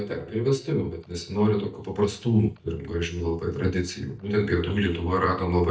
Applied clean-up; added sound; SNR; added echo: neural mask model DeepFilterNet 3.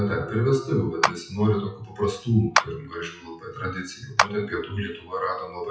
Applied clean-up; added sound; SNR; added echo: classical method WPE with log-MMSE.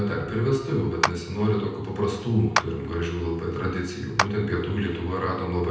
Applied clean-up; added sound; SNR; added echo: none; Clapping; 6 dB; reverberation time 0.9 s.